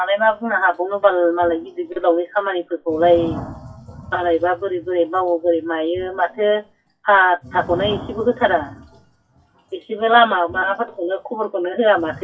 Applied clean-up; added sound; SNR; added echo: classical method WPE with log-MMSE.